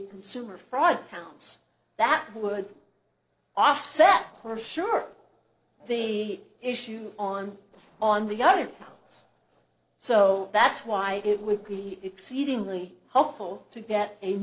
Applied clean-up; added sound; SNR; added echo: neural separator model SepFormer DNS4.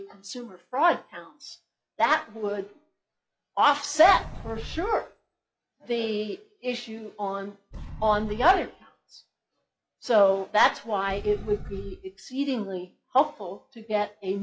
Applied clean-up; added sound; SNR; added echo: classical method WPE with log-MMSE.